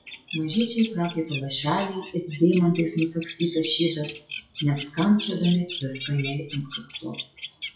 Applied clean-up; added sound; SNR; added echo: classical method WPE with log-MMSE.